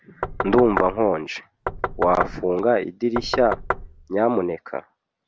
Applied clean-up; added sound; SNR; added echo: none; Knock; 7 dB; none.